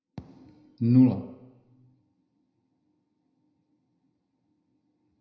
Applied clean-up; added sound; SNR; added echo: none; none; none; reverberation time 0.7 s.